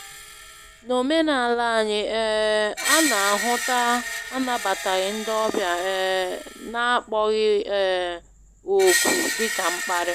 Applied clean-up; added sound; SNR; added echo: none; Screech; 7 dB; none.